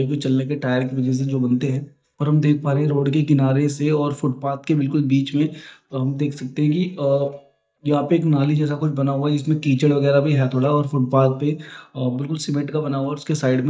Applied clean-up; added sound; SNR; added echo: neural mask model DeepFilterNet 3.